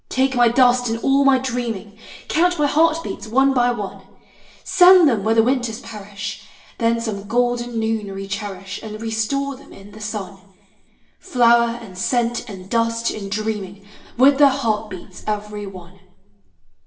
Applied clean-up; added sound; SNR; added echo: none; none; none; reverberation time 0.7 s.